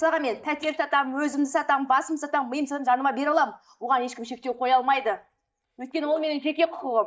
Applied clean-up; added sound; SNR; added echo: neural mask model DeepFilterNet 3.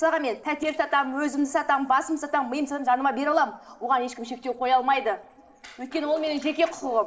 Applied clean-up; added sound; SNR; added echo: neural separator model SepFormer DNS4.